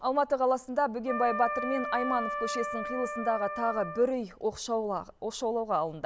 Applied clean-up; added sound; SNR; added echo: none; Wind instrument, woodwind instrument; 5 dB; none.